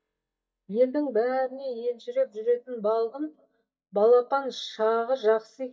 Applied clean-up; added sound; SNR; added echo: neural mask model DeepFilterNet 3.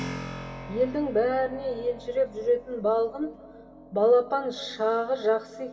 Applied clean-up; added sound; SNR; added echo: none; Keyboard (musical); 15 dB; reverberation time 2.3 s.